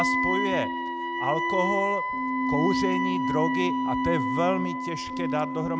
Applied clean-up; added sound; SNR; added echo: none; Wind instrument, woodwind instrument + Keyboard (musical); -3 dB; none.